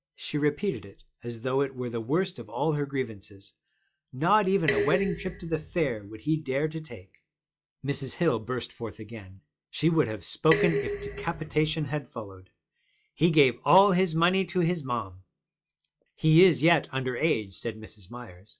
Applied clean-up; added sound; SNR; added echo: classical method log-MMSE.